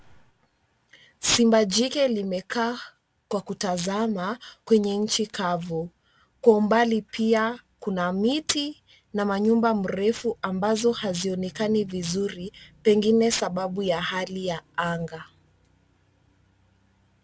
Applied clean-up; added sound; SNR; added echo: none; none; none; none.